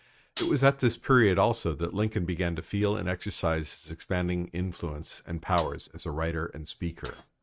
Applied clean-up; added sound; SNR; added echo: neural mask model RNNoise.